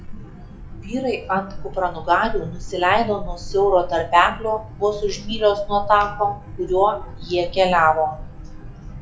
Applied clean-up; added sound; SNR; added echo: classical method WPE with log-MMSE.